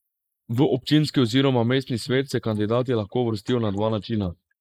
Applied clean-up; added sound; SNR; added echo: neural mask model Resemble Enhance denoiser.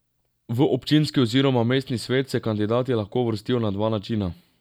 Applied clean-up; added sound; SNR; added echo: none; none; none; none.